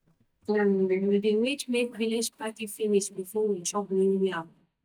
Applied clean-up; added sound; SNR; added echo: neural mask model DeepFilterNet 3.